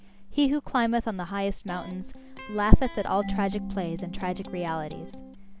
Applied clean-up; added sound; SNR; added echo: none; Electric guitar + Marimba, xylophone / Wood; 14 dB; none.